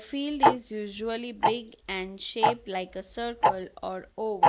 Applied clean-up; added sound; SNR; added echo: none; Tick-tock; -5 dB; none.